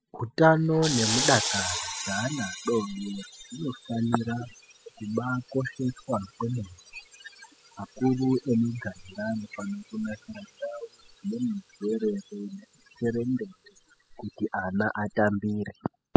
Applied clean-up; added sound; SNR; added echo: classical method spectral subtraction.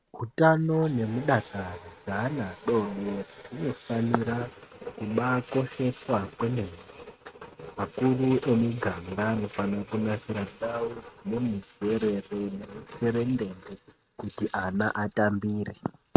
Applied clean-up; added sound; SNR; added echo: neural mask model RNNoise.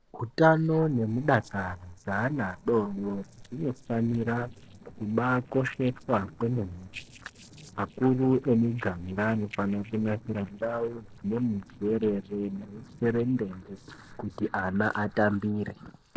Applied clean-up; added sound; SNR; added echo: neural separator model SepFormer DNS4.